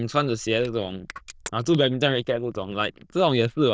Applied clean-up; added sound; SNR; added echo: neural diffusion model UNIVERSE++.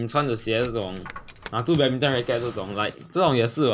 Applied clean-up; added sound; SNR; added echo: none; Coin (dropping); 19 dB; none.